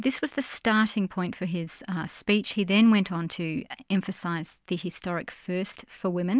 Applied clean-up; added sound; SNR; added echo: none; none; none; none.